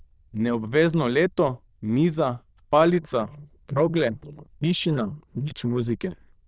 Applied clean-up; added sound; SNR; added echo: neural diffusion model UNIVERSE++.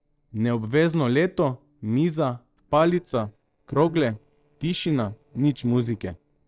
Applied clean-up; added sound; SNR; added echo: neural separator model SepFormer DNS4.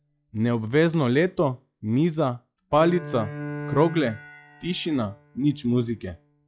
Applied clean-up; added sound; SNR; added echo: classical method log-MMSE.